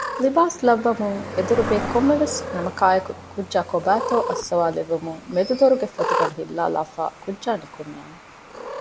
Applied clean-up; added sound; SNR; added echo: none; Cricket + Cat; 9 dB; none.